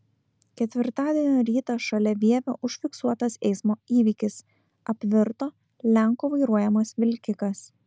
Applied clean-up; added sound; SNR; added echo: none; none; none; none.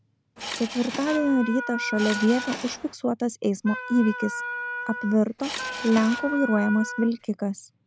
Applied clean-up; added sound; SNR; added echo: none; Wind instrument, woodwind instrument + Subway, metro, underground / Engine; 8 dB; none.